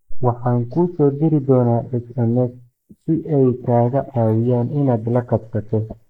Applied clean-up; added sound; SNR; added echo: neural mask model Resemble Enhance denoiser.